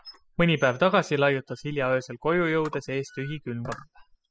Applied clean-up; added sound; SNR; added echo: classical method spectral subtraction.